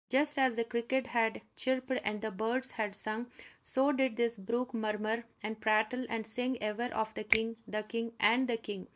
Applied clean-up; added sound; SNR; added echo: neural mask model DeepFilterNet 3.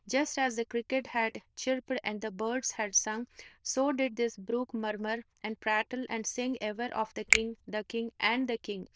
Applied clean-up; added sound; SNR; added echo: neural diffusion model UNIVERSE++.